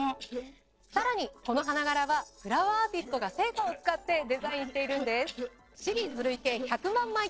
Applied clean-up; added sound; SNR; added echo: neural separator model SepFormer DNS4.